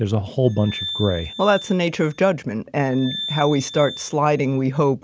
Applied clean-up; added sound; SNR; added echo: none; Glass; 14 dB; none.